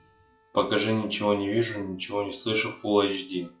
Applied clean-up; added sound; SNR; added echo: classical method log-MMSE.